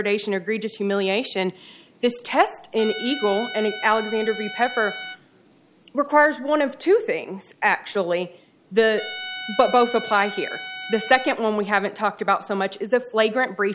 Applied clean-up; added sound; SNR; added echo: none; Trumpet; 11 dB; none.